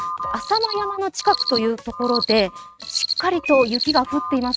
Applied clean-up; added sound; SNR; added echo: neural mask model RNNoise.